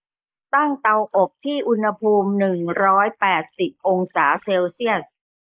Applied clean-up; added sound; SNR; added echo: neural mask model Resemble Enhance denoiser.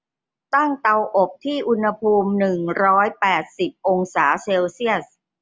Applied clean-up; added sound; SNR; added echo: none; none; none; none.